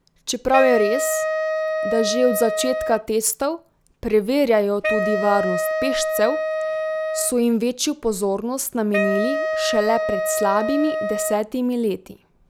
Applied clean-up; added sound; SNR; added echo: none; Wind instrument, woodwind instrument; 2 dB; none.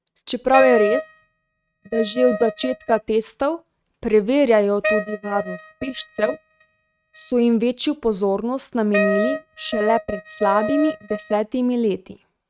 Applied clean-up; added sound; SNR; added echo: neural mask model RNNoise.